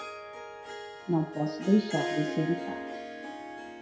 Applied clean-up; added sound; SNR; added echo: none; Harp; 6 dB; reverberation time 0.4 s.